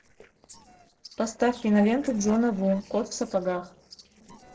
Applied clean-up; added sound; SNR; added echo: neural separator model SepFormer DNS4.